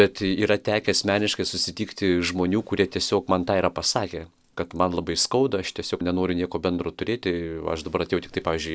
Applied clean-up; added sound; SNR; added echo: none; none; none; none.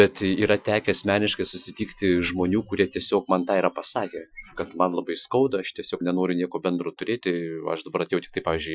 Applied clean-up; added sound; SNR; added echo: classical method Wiener filter.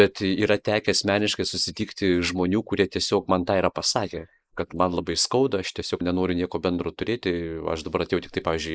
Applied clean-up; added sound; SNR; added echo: neural mask model Resemble Enhance denoiser.